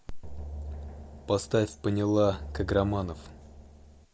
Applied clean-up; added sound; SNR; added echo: none; Drum; 12 dB; none.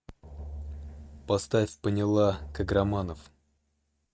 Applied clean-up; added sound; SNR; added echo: neural mask model RNNoise.